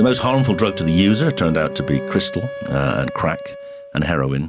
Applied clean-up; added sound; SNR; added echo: none; Wind instrument, woodwind instrument + Bowed string instrument; 11 dB; none.